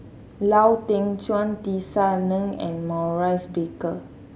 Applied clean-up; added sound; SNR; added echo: none; none; none; none.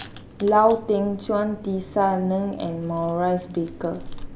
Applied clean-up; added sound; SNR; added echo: none; Chewing, mastication; 16 dB; none.